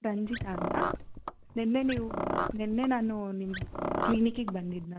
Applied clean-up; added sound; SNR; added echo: none; Car; 3 dB; none.